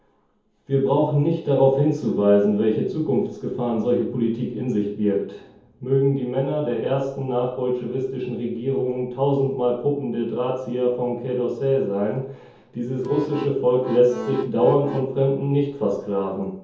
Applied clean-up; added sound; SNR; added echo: none; Accordion; 11 dB; reverberation time 0.7 s.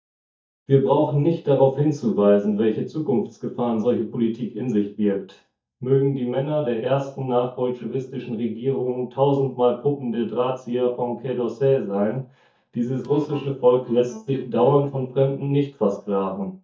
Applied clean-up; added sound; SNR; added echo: neural mask model DeepFilterNet 3.